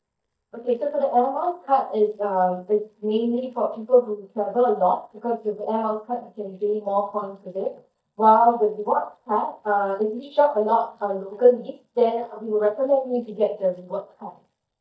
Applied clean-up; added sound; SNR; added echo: neural mask model DeepFilterNet 3.